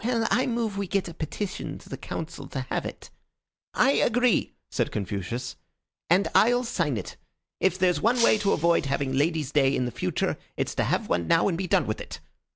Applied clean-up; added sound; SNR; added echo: none; Shatter; 11 dB; none.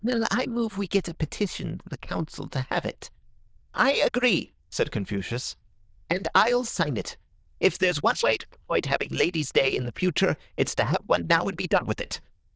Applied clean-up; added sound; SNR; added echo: neural diffusion model UNIVERSE++.